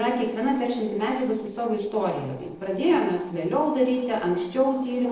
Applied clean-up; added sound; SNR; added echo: neural separator model SepFormer DNS4.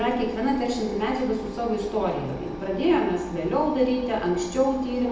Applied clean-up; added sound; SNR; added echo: none; Engine; 13 dB; reverberation time 0.9 s.